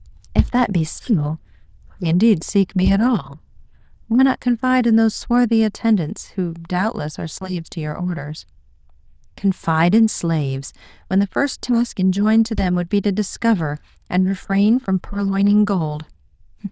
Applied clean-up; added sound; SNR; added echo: neural diffusion model UNIVERSE++.